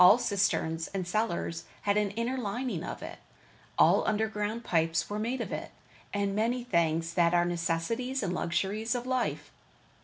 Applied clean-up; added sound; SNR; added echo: none; none; none; none.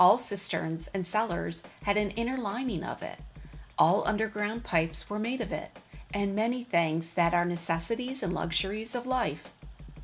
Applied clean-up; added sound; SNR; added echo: none; Drum kit; 18 dB; none.